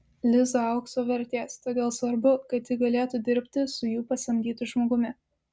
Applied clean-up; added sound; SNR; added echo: none; none; none; none.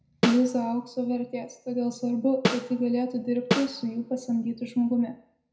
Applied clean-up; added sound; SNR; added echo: none; Snare drum; 4 dB; reverberation time 0.5 s.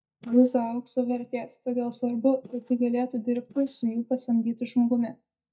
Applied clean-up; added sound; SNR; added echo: neural mask model DeepFilterNet 3.